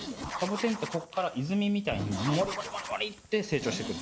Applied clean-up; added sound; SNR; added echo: none; Writing + Zipper (clothing); 8 dB; none.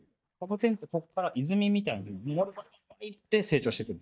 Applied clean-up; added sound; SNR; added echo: neural mask model DeepFilterNet 3.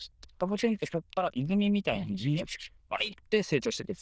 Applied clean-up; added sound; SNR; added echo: neural diffusion model UNIVERSE++.